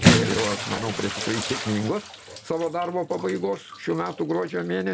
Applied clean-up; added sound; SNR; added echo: none; Bathtub (filling or washing) / Splash, splatter; 1 dB; none.